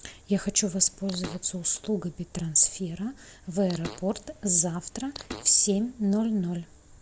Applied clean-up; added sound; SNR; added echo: none; Fart; 16 dB; none.